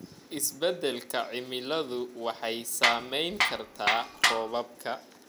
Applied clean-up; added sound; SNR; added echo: none; Tools; -4 dB; none.